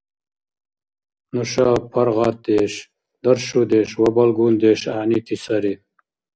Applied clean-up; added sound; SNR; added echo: none; none; none; none.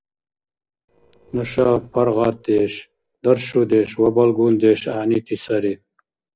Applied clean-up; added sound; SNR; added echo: neural separator model SepFormer DNS4.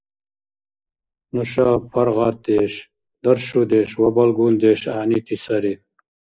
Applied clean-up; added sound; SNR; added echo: neural mask model Resemble Enhance denoiser.